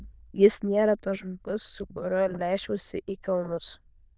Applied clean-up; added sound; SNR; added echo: neural diffusion model UNIVERSE++.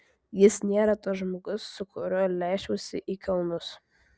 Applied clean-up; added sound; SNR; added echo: none; none; none; none.